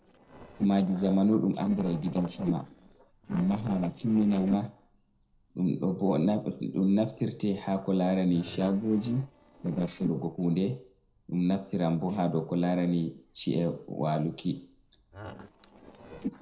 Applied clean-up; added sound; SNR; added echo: neural separator model SepFormer DNS4.